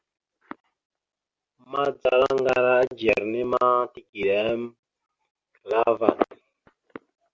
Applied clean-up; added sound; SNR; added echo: none; none; none; none.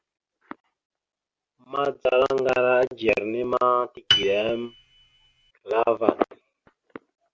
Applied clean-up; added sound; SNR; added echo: none; Piano; 3 dB; none.